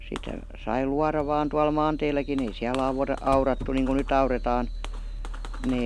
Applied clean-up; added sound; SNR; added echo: none; Fireworks; 8 dB; none.